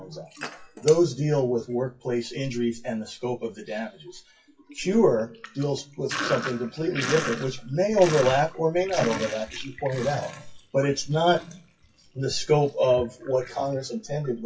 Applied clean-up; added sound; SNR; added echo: classical method WPE with log-MMSE.